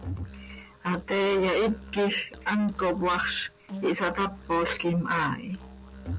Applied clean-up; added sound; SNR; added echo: none; Musical instrument; 17 dB; none.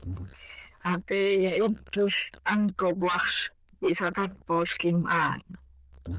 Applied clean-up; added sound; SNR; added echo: neural diffusion model UNIVERSE++.